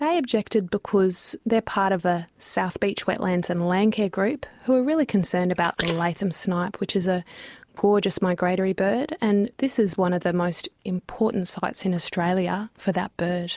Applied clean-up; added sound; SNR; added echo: neural mask model Resemble Enhance denoiser.